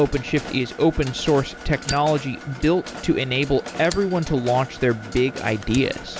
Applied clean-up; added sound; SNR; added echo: none; Fire + Mechanisms; 13 dB; none.